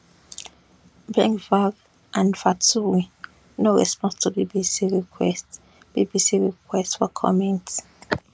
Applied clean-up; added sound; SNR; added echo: none; none; none; none.